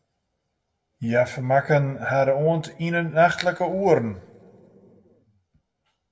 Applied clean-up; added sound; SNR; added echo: none; none; none; reverberation time 1.0 s.